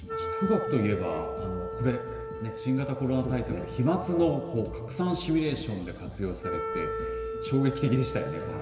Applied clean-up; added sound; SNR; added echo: none; Wind instrument, woodwind instrument; 7 dB; reverberation time 2.3 s.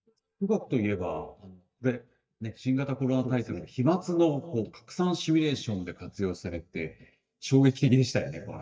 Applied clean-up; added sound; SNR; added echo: neural mask model DeepFilterNet 3.